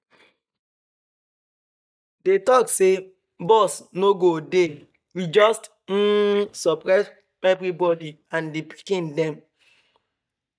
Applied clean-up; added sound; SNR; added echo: neural mask model DeepFilterNet 3.